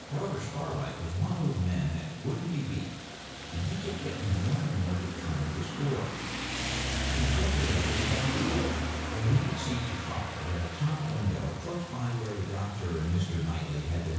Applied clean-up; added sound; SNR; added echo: none; Rain; 3 dB; reverberation time 1.1 s.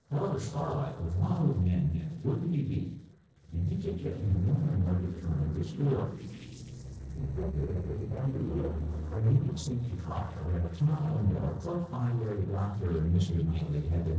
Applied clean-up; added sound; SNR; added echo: neural separator model SepFormer DNS4.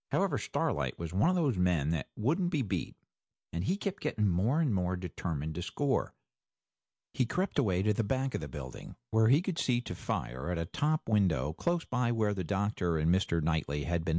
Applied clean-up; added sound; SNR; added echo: none; none; none; none.